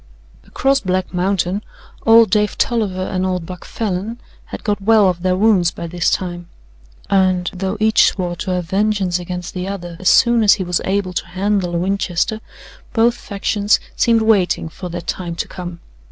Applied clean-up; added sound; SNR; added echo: none; none; none; none.